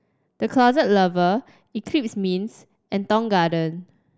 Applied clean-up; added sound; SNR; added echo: none; none; none; none.